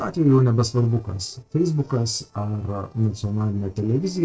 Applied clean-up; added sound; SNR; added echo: neural separator model SepFormer DNS4.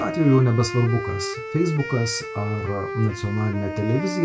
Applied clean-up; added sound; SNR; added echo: none; Wind instrument, woodwind instrument; 8 dB; reverberation time 0.2 s.